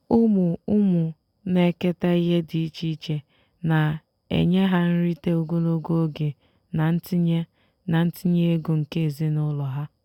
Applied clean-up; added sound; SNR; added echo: none; none; none; none.